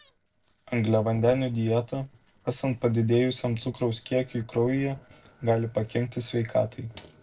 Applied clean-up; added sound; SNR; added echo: neural separator model SepFormer DNS4.